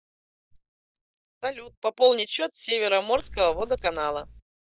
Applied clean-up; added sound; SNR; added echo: neural mask model DeepFilterNet 3.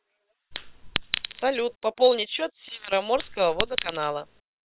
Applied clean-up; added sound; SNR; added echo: neural separator model SepFormer WHAM!.